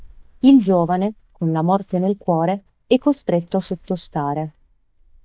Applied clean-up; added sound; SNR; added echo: neural mask model DeepFilterNet 3.